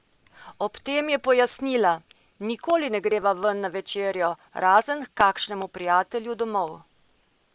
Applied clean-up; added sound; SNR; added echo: neural mask model Resemble Enhance denoiser.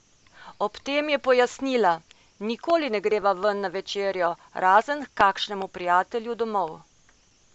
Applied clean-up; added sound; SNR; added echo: none; none; none; none.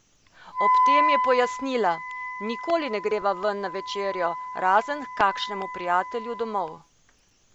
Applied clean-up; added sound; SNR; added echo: none; Wind instrument, woodwind instrument; 1 dB; none.